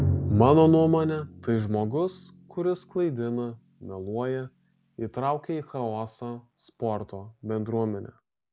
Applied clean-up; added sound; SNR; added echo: none; Drum; 10 dB; none.